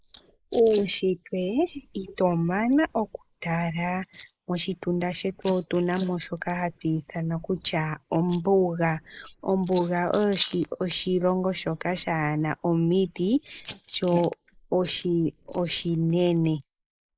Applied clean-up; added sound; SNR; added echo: neural mask model Resemble Enhance denoiser.